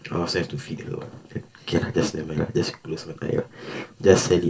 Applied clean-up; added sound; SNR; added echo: none; none; none; reverberation time 0.2 s.